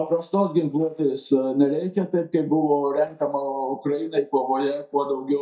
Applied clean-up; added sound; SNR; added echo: neural mask model DeepFilterNet 3.